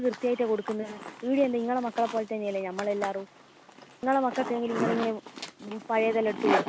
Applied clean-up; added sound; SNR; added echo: none; Zipper (clothing); 7 dB; none.